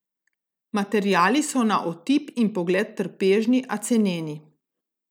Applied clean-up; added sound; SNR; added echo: none; none; none; none.